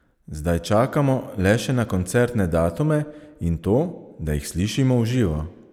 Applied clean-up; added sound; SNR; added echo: none; none; none; none.